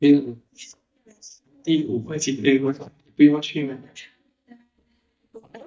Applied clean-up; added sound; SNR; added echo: neural mask model DeepFilterNet 3.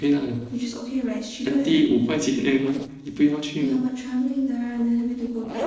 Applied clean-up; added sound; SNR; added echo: neural separator model SepFormer DNS4.